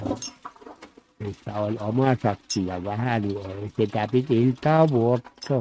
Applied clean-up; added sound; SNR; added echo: neural mask model RNNoise.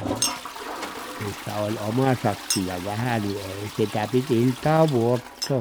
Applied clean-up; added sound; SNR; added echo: none; Toilet flush + Chink, clink; 9 dB; none.